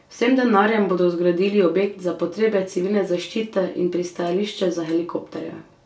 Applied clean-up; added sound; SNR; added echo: none; none; none; reverberation time 0.2 s.